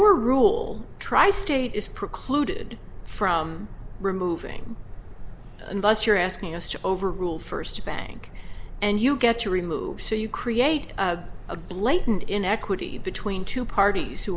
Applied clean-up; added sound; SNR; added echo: none; none; none; none.